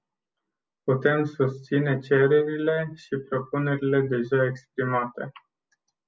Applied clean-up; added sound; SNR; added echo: none; none; none; none.